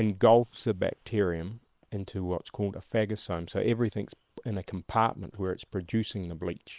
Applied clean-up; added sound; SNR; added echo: neural separator model SepFormer WHAM!.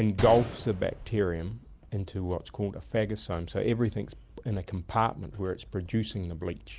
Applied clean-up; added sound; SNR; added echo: none; Gunshot, gunfire; 14 dB; none.